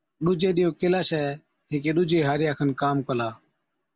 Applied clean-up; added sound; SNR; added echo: none; none; none; none.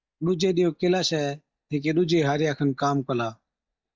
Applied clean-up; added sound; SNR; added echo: neural mask model DeepFilterNet 3.